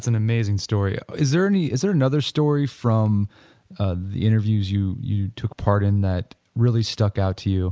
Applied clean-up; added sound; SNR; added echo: none; none; none; none.